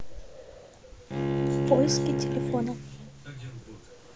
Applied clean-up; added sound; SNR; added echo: none; Bowed string instrument; -2 dB; none.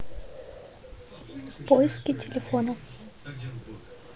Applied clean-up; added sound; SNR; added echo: none; none; none; none.